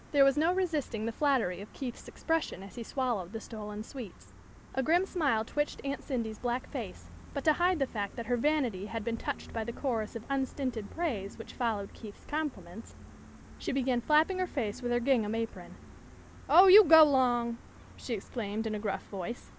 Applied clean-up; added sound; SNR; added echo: none; Gull, seagull; 18 dB; none.